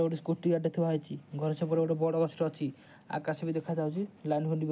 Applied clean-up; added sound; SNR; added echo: none; none; none; none.